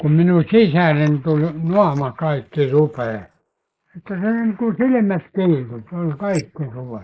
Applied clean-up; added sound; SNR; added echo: neural mask model Resemble Enhance denoiser.